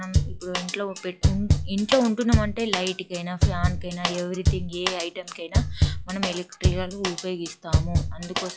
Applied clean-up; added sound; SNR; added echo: classical method log-MMSE.